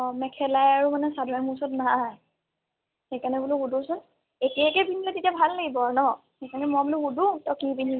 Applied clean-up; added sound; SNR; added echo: none; none; none; none.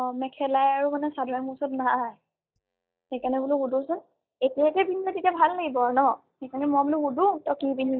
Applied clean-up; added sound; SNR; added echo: neural mask model DeepFilterNet 3.